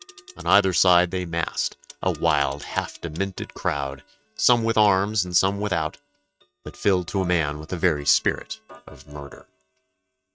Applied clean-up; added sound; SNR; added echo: neural mask model RNNoise.